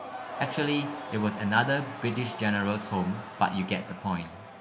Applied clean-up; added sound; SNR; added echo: none; Crowd / Cheering; 11 dB; reverberation time 1.0 s.